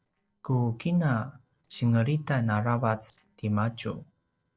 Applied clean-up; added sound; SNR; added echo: neural separator model SepFormer DNS4.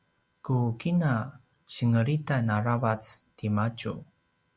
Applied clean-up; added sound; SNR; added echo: none; none; none; none.